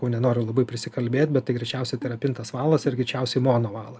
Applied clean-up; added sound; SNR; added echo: none; Keyboard (musical); 19 dB; none.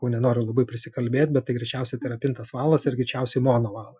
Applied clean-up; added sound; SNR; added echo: classical method Wiener filter.